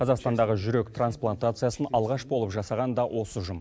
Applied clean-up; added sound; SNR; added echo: none; none; none; none.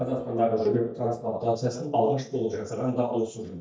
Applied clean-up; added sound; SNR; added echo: neural mask model DeepFilterNet 3.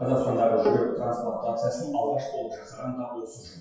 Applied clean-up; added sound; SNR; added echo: classical method WPE with log-MMSE.